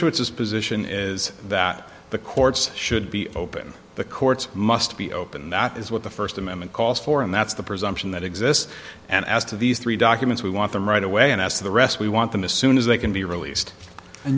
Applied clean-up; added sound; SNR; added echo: none; none; none; none.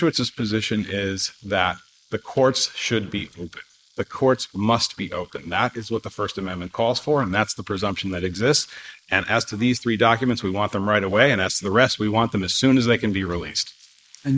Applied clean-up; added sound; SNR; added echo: neural mask model Resemble Enhance denoiser.